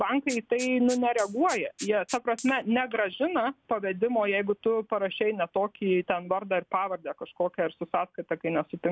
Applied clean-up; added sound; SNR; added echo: none; Rattle (instrument); 17 dB; none.